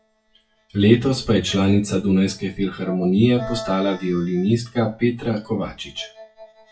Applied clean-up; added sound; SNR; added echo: classical method WPE with log-MMSE.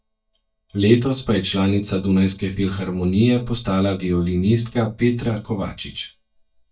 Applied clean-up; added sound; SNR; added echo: neural mask model DeepFilterNet 3.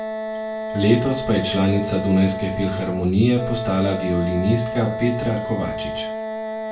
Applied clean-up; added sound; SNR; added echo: none; Wind instrument, woodwind instrument; 6 dB; reverberation time 0.3 s.